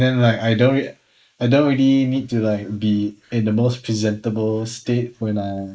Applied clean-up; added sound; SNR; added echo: neural mask model Resemble Enhance denoiser.